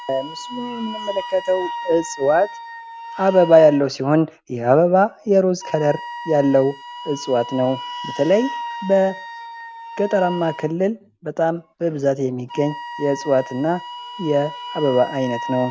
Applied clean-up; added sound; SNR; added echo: none; Wind instrument, woodwind instrument; 13 dB; none.